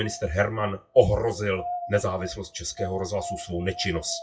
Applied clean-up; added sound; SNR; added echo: classical method WPE with log-MMSE.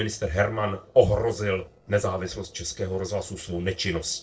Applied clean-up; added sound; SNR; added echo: neural separator model SepFormer DNS4.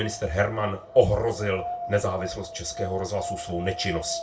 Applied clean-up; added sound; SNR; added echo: none; Wind; 10 dB; reverberation time 0.2 s.